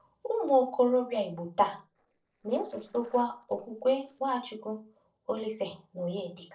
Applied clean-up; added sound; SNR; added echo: neural separator model SepFormer DNS4.